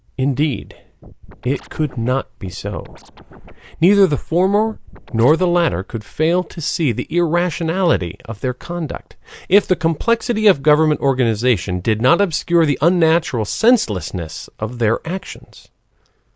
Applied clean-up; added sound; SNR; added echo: neural mask model Resemble Enhance denoiser.